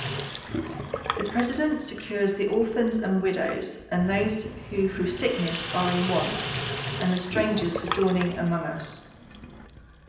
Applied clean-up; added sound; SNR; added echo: none; Sink (filling or washing); 7 dB; reverberation time 0.8 s.